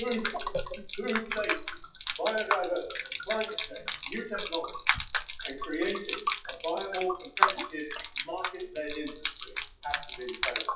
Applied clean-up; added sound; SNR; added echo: classical method WPE with log-MMSE.